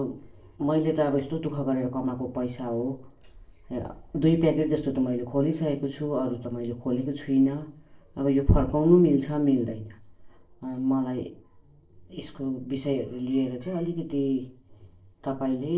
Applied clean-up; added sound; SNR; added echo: neural separator model SepFormer DNS4.